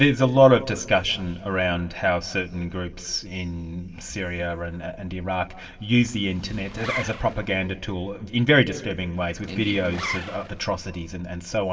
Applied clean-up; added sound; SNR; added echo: none; Zipper (clothing); 12 dB; reverberation time 1.6 s.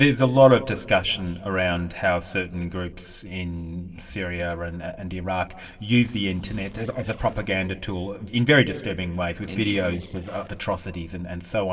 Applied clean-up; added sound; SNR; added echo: neural separator model SepFormer DNS4.